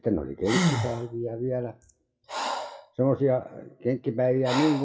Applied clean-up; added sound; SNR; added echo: classical method WPE with log-MMSE.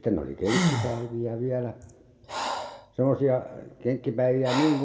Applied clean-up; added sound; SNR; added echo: none; Breathing; 6 dB; reverberation time 1.1 s.